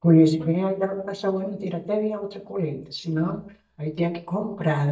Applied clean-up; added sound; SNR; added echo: neural mask model DeepFilterNet 3.